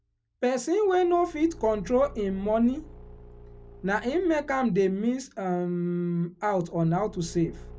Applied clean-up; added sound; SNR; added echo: none; Engine / Car; 20 dB; none.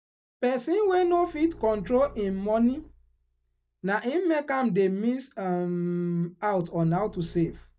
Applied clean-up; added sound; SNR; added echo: neural mask model DeepFilterNet 3.